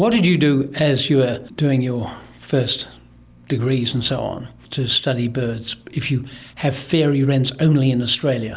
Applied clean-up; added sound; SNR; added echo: none; none; none; none.